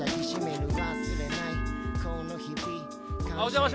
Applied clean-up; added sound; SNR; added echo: none; none; none; none.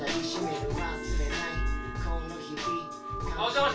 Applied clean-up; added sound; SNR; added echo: none; none; none; reverberation time 0.2 s.